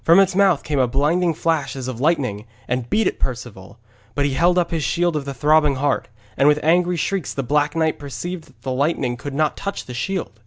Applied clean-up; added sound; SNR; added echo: none; none; none; none.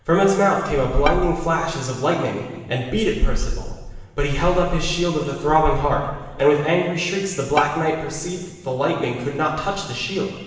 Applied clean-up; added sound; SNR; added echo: none; Bowed string instrument; 13 dB; reverberation time 1.3 s.